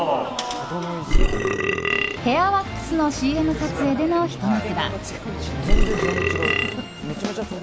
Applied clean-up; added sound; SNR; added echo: none; Burping, eructation; -4 dB; none.